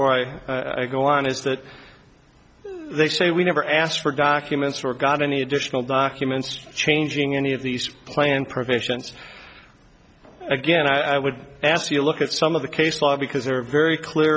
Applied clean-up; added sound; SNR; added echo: none; none; none; none.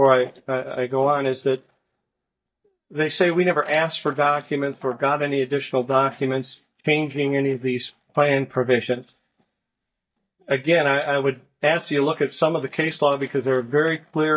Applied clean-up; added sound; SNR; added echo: neural mask model DeepFilterNet 3.